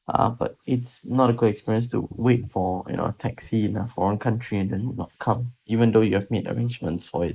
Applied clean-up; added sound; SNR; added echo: neural mask model Resemble Enhance denoiser.